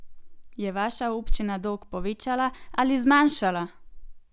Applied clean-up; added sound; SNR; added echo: none; none; none; none.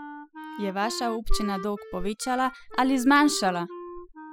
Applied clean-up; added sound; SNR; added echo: classical method spectral subtraction.